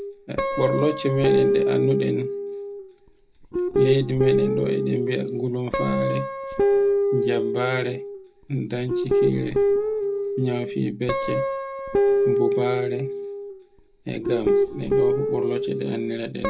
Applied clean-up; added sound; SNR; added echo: none; Guitar; -3 dB; none.